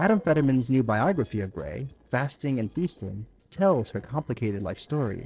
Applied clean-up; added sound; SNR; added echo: neural separator model SepFormer DNS4.